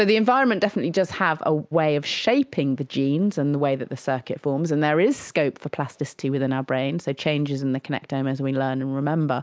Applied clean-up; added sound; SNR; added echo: none; none; none; none.